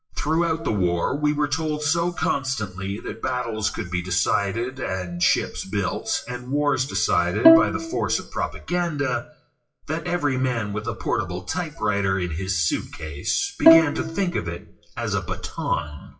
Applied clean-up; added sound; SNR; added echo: classical method WPE with log-MMSE.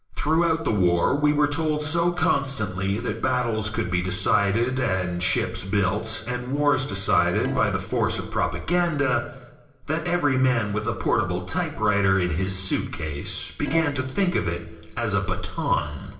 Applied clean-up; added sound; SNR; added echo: neural separator model SepFormer DNS4.